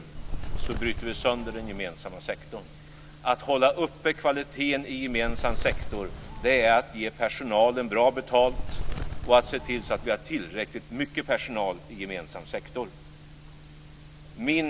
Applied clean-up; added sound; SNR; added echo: none; Bird; 2 dB; none.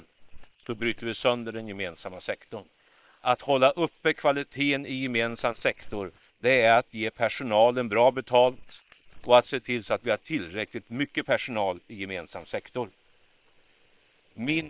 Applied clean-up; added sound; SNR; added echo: neural separator model SepFormer WHAM!.